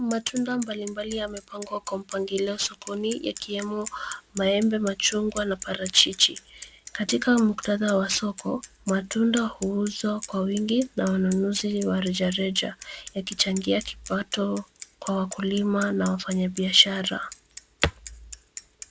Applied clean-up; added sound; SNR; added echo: none; Bicycle; 17 dB; none.